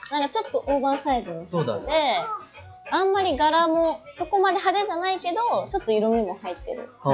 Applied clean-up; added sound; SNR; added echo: classical method log-MMSE.